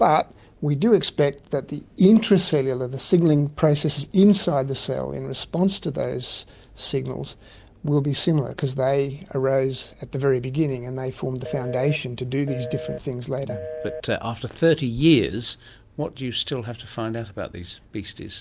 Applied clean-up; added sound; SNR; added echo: none; Telephone; 12 dB; none.